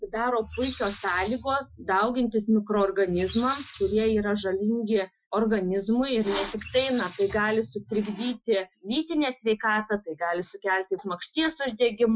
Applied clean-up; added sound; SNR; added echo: classical method Wiener filter.